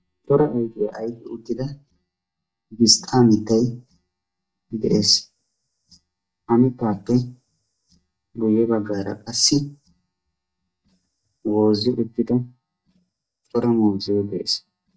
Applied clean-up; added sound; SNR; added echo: neural mask model DeepFilterNet 3.